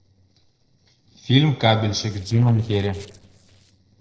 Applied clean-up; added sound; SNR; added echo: neural separator model SepFormer DNS4.